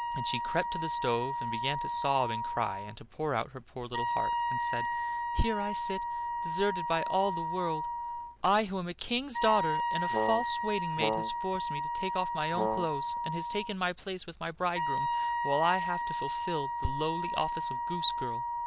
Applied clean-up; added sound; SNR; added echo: none; Wind instrument, woodwind instrument + Brass instrument; 0 dB; none.